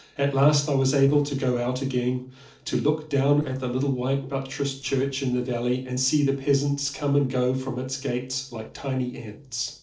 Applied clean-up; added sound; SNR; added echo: neural separator model SepFormer DNS4.